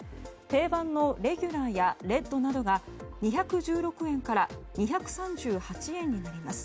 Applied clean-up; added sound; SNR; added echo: none; none; none; none.